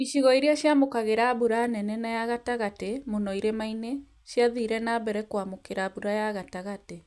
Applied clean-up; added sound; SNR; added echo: none; none; none; none.